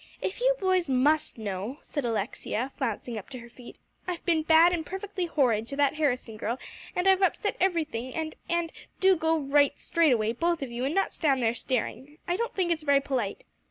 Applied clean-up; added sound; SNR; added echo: none; none; none; none.